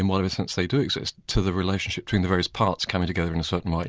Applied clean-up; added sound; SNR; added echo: none; none; none; none.